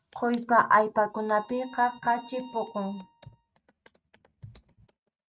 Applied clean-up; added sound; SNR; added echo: neural mask model RNNoise.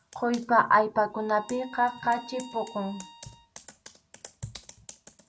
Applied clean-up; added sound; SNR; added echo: none; Computer keyboard + Bowed string instrument; 20 dB; none.